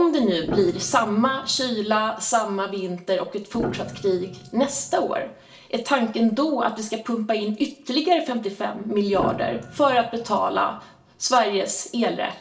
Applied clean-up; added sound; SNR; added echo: none; Piano; 13 dB; reverberation time 0.4 s.